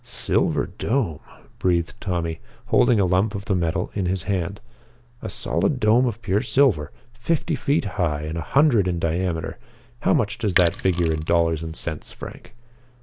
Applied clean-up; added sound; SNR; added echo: none; Sink (filling or washing); 8 dB; none.